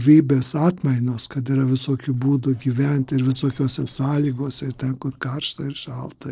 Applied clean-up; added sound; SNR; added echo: neural separator model SepFormer DNS4.